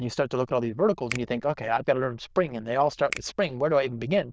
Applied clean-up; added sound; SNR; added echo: neural diffusion model UNIVERSE++.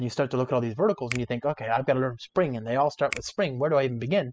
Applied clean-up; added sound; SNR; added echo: classical method spectral subtraction.